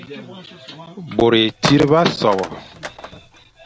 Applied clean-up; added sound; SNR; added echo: none; Telephone; 12 dB; none.